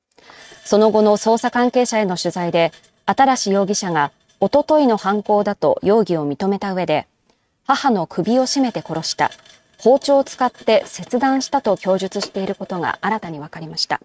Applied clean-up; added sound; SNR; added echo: neural mask model RNNoise.